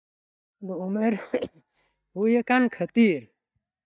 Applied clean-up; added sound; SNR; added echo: neural mask model DeepFilterNet 3.